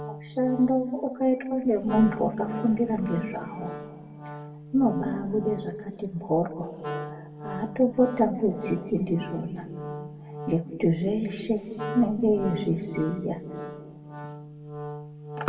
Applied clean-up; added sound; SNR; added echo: none; Wind instrument, woodwind instrument; 12 dB; reverberation time 1.9 s.